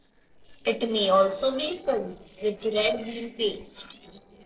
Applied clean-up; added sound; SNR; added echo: neural separator model SepFormer DNS4.